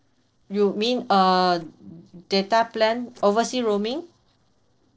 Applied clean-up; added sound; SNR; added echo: neural separator model SepFormer DNS4.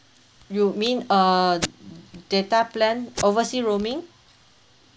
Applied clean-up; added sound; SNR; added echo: none; Packing tape, duct tape; 16 dB; none.